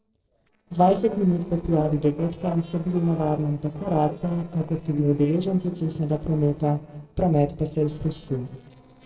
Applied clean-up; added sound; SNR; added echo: neural separator model SepFormer DNS4.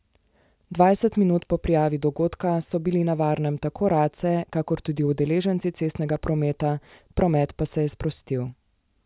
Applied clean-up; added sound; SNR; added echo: none; none; none; none.